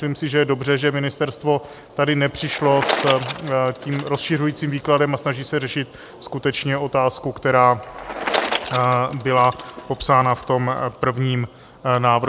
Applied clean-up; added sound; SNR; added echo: none; Bicycle; 11 dB; none.